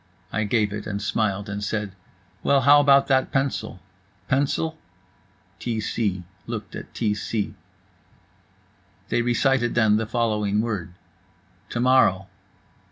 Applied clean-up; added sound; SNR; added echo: none; none; none; none.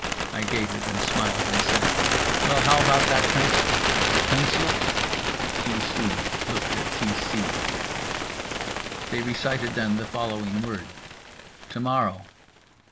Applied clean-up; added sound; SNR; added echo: none; Bird; -3 dB; none.